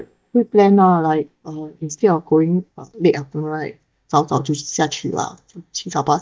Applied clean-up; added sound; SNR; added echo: neural mask model DeepFilterNet 3.